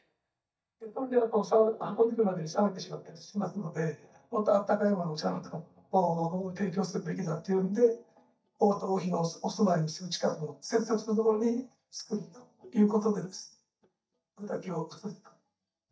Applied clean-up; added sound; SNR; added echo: neural mask model DeepFilterNet 3.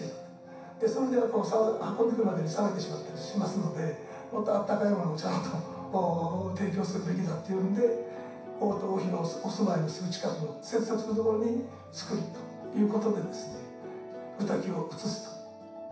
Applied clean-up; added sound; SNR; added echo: none; Piano; 14 dB; reverberation time 0.7 s.